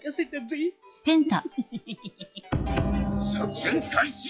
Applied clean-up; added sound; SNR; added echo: classical method log-MMSE.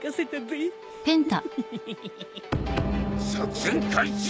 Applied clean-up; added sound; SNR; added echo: none; none; none; none.